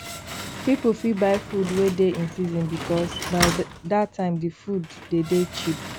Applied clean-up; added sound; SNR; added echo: none; Slam; 9 dB; none.